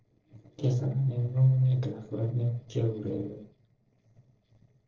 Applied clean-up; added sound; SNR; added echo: neural separator model SepFormer DNS4.